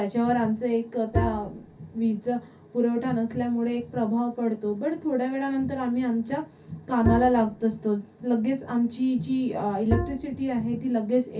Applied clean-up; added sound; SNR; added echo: none; Bowed string instrument; 3 dB; reverberation time 0.3 s.